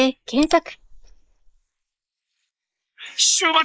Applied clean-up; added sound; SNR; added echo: neural mask model Resemble Enhance denoiser.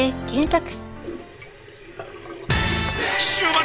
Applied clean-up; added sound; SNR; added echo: none; Sink (filling or washing) / Water tap, faucet; 14 dB; none.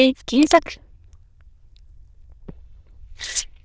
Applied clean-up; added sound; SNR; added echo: neural diffusion model UNIVERSE++.